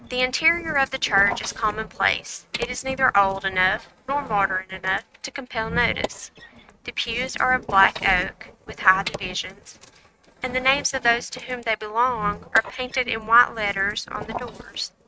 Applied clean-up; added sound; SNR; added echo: neural mask model RNNoise.